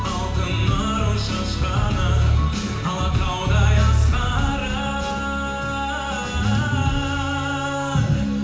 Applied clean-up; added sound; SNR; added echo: none; none; none; reverberation time 1.1 s.